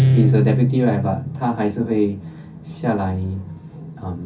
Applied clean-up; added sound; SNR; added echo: none; Guitar; 0 dB; reverberation time 0.3 s.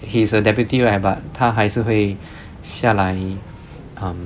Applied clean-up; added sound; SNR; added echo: none; none; none; none.